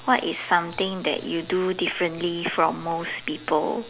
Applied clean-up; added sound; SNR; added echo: none; none; none; none.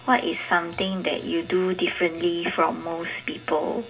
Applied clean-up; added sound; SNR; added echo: none; none; none; reverberation time 0.4 s.